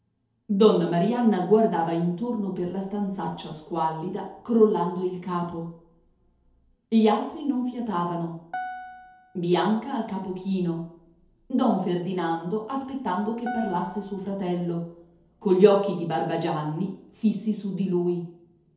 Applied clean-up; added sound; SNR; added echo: none; Piano; 14 dB; reverberation time 2.2 s.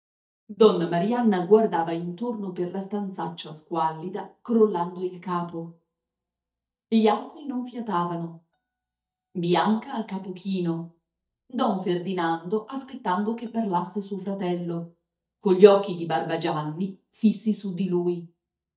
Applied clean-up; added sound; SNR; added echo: neural mask model DeepFilterNet 3.